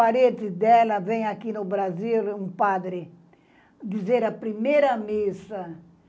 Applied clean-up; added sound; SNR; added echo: none; none; none; none.